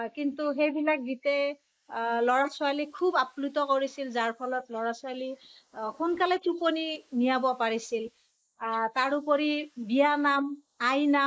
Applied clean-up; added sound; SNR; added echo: neural mask model Resemble Enhance denoiser.